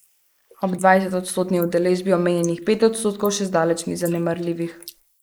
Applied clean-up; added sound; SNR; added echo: neural mask model Resemble Enhance denoiser.